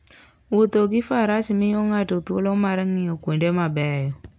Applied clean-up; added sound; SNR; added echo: none; none; none; none.